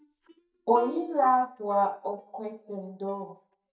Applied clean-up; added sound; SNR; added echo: neural mask model DeepFilterNet 3.